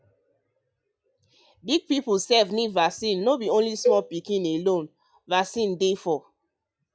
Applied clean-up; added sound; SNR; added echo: classical method log-MMSE.